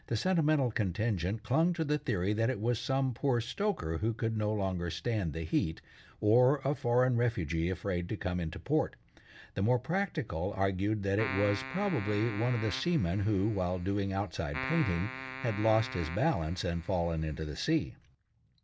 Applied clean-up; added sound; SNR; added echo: none; Keyboard (musical); 11 dB; none.